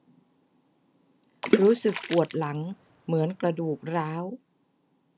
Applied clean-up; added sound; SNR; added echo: none; Water / Splash, splatter; 3 dB; none.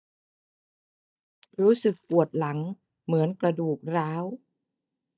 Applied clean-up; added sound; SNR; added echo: neural mask model DeepFilterNet 3.